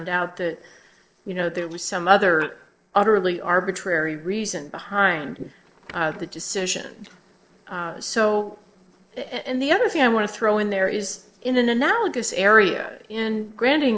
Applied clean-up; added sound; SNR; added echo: neural separator model SepFormer DNS4.